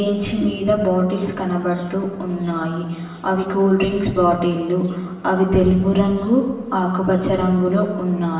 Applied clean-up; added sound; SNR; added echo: none; none; none; reverberation time 1.2 s.